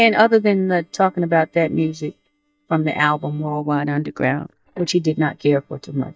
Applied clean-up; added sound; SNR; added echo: neural mask model DeepFilterNet 3.